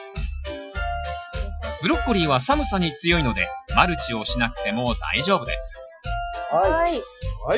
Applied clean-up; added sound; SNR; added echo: classical method Wiener filter.